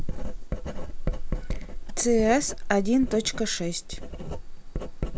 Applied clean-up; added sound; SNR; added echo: none; Writing; 1 dB; none.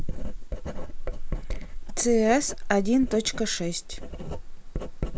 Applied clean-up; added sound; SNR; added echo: neural mask model Resemble Enhance denoiser.